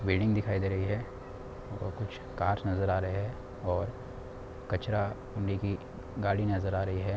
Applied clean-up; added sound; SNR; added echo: none; none; none; none.